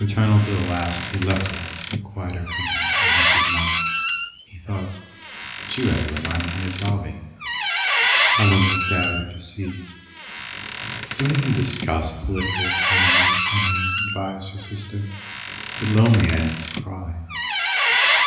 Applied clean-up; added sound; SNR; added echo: none; Squeak; -2 dB; reverberation time 1.0 s.